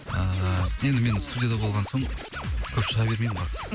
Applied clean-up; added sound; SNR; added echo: none; Scratching (performance technique); 14 dB; none.